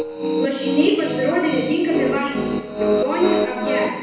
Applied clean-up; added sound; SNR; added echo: none; Piano; 2 dB; reverberation time 1.1 s.